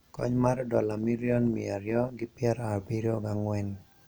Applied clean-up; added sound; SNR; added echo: none; none; none; none.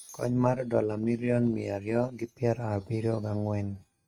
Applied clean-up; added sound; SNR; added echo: neural mask model RNNoise.